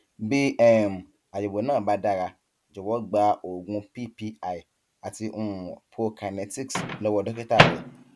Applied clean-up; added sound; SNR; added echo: none; Microwave oven; 5 dB; none.